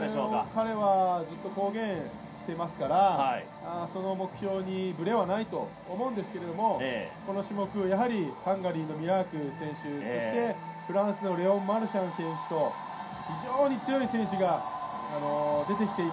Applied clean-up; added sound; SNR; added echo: none; none; none; reverberation time 0.3 s.